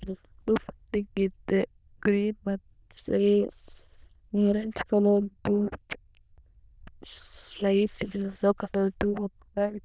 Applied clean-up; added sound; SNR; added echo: neural diffusion model UNIVERSE++.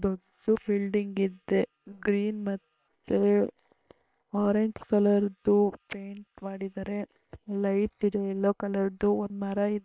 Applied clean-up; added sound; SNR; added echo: neural separator model SepFormer WHAM!.